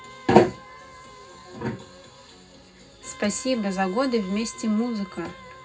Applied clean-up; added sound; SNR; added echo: none; Wind instrument, woodwind instrument; 20 dB; reverberation time 0.4 s.